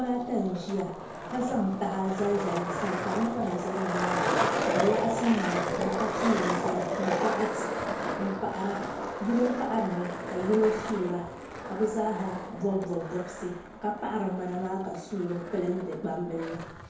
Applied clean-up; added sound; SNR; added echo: none; Skateboard; 3 dB; reverberation time 2.1 s.